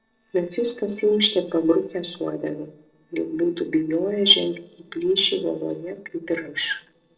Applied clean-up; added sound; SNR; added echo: neural separator model SepFormer DNS4.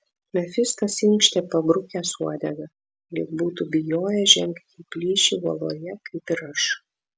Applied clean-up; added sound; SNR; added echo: none; none; none; none.